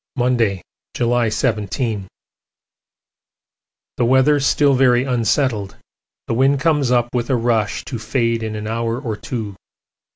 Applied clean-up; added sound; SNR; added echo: none; none; none; none.